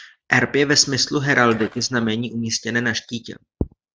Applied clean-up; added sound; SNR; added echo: neural mask model RNNoise.